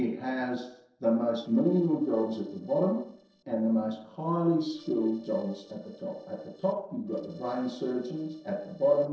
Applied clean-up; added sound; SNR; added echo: neural separator model SepFormer DNS4.